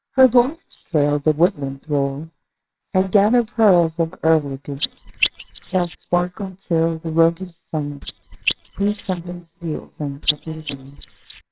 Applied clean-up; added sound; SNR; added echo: neural separator model SepFormer WHAMR!.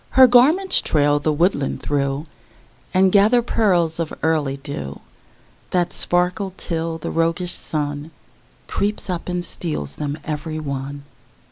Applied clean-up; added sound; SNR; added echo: none; none; none; none.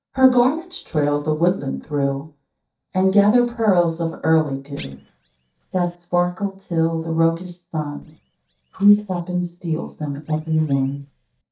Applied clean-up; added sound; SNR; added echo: neural mask model DeepFilterNet 3.